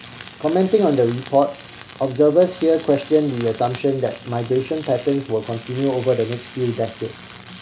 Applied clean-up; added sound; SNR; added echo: none; Tools; 16 dB; none.